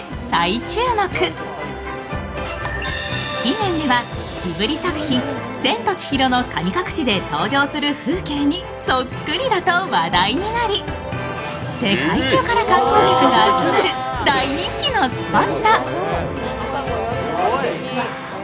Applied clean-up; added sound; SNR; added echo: none; none; none; none.